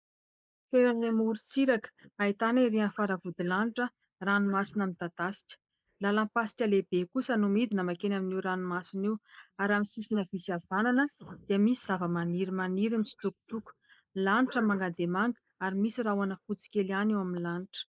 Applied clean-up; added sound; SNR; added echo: neural mask model Resemble Enhance denoiser.